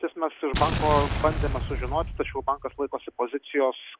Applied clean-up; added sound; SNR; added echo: none; Explosion; 3 dB; none.